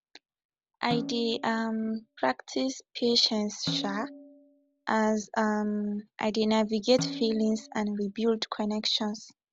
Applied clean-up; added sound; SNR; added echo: none; Snare drum; 13 dB; none.